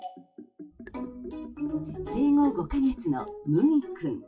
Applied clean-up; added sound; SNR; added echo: classical method WPE with log-MMSE.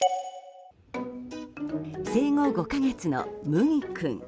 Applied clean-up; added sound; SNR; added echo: none; none; none; none.